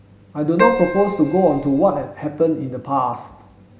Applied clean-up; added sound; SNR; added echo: none; Keyboard (musical); 4 dB; none.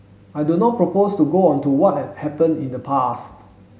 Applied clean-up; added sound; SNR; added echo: none; none; none; none.